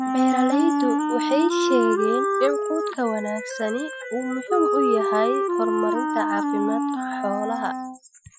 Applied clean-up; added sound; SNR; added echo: classical method Wiener filter.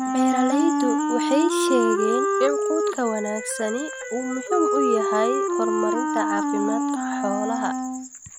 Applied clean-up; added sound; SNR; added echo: none; Wind instrument, woodwind instrument; -2 dB; none.